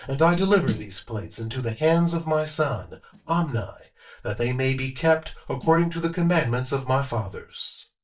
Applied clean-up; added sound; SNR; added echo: neural mask model DeepFilterNet 3.